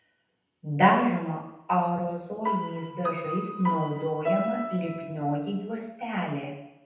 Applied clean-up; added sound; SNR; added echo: none; Piano; 5 dB; reverberation time 0.9 s.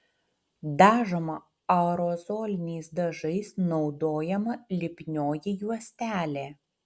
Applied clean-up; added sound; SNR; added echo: none; none; none; none.